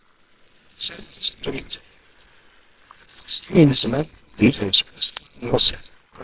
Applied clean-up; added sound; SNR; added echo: neural separator model SepFormer WHAMR!.